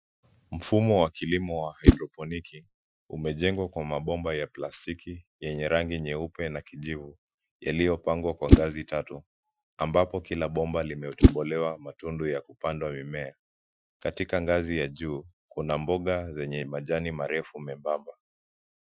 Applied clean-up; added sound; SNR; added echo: classical method Wiener filter.